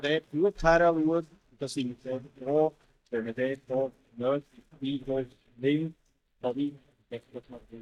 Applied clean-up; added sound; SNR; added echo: neural mask model DeepFilterNet 3.